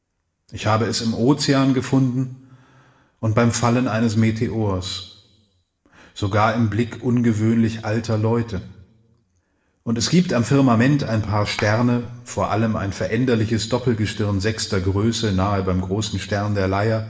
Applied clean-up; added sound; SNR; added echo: none; Clapping; 17 dB; reverberation time 0.8 s.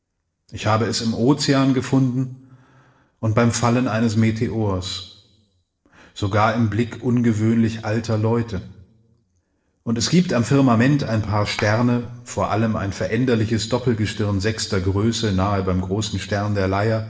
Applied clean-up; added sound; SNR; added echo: neural separator model SepFormer DNS4.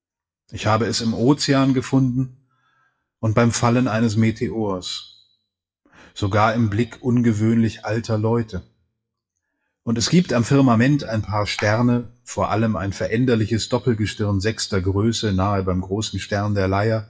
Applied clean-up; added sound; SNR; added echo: classical method WPE with log-MMSE.